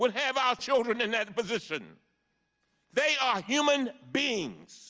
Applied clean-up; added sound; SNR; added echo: none; none; none; none.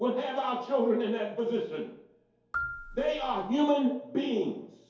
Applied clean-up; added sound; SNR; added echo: none; Marimba, xylophone; 11 dB; reverberation time 2.4 s.